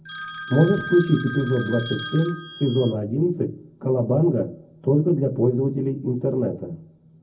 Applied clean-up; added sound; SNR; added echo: none; Telephone; 12 dB; reverberation time 0.4 s.